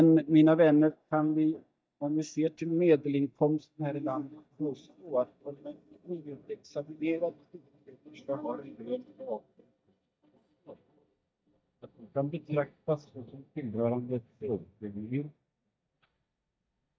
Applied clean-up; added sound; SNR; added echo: neural mask model DeepFilterNet 3.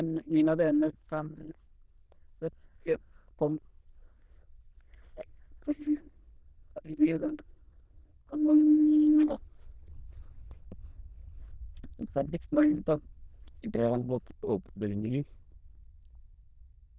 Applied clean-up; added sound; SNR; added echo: neural diffusion model UNIVERSE++.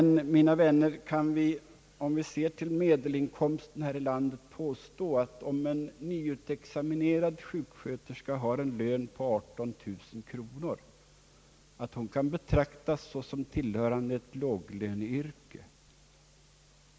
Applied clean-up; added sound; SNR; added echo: none; none; none; none.